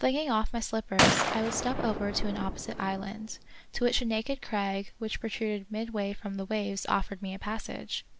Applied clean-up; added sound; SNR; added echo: none; Gunshot, gunfire; 1 dB; none.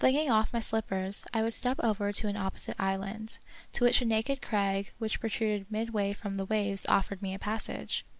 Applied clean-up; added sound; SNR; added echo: none; none; none; none.